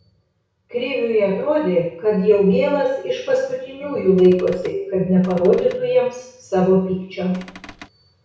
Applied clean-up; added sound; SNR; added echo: none; Cupboard open or close / Door; 20 dB; reverberation time 0.6 s.